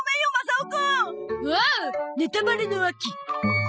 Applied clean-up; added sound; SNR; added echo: classical method spectral subtraction.